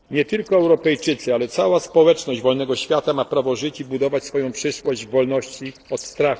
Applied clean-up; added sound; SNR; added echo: neural separator model SepFormer DNS4.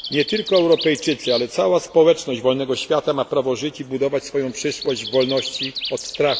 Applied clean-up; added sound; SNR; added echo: none; Bird; 12 dB; none.